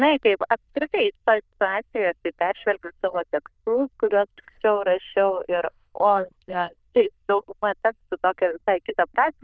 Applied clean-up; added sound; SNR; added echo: neural diffusion model UNIVERSE++.